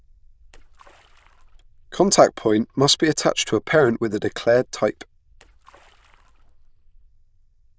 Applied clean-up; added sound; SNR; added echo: neural diffusion model UNIVERSE++.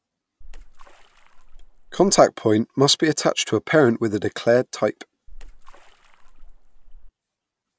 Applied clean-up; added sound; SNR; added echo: none; Splash, splatter; 16 dB; none.